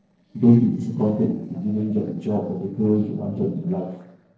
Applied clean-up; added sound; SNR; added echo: neural separator model SepFormer DNS4.